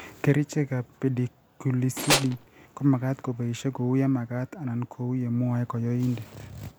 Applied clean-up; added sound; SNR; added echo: none; Tools; -1 dB; none.